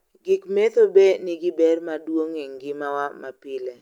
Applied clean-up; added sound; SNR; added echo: none; none; none; none.